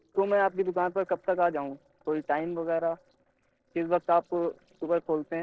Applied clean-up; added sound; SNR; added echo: neural separator model SepFormer DNS4.